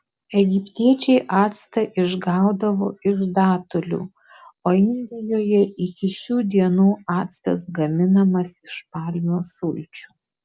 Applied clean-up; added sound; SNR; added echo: none; none; none; none.